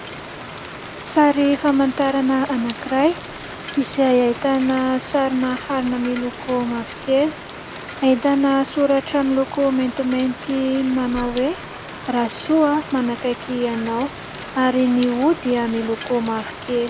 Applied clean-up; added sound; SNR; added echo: none; Rain; 13 dB; none.